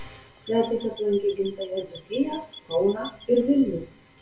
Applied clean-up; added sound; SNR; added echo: none; Squeak / Chirp, tweet; 10 dB; reverberation time 0.2 s.